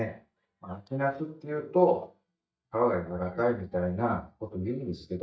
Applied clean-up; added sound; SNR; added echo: neural mask model DeepFilterNet 3.